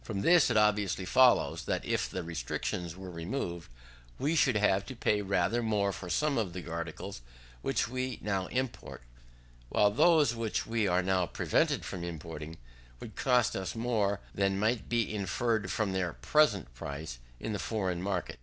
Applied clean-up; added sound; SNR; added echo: none; none; none; none.